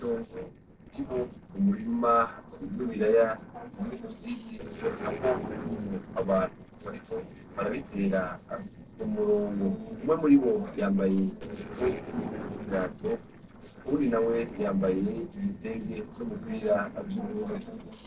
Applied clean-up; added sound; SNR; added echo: neural separator model SepFormer DNS4.